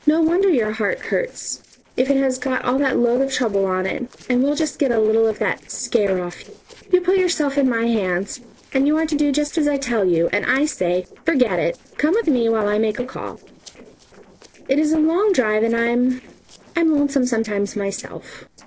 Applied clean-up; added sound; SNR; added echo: neural separator model SepFormer DNS4.